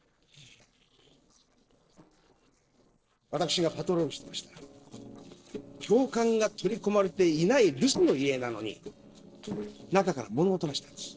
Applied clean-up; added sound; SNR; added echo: neural separator model SepFormer DNS4.